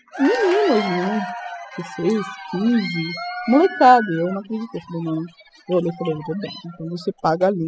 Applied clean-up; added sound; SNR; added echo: classical method spectral subtraction.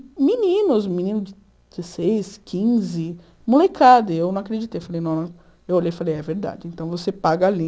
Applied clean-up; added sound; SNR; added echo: none; none; none; none.